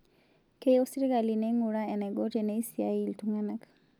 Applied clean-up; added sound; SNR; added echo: none; none; none; none.